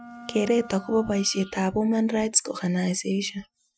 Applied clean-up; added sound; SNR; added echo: classical method Wiener filter.